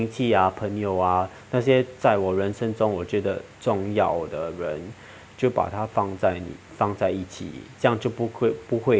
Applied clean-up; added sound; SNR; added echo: none; none; none; none.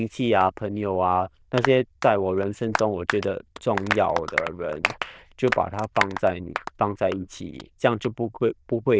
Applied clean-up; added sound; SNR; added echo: neural diffusion model UNIVERSE++.